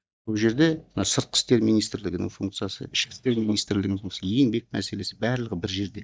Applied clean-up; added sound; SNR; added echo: neural mask model DeepFilterNet 3.